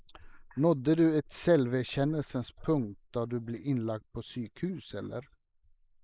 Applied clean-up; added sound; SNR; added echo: neural mask model Resemble Enhance denoiser.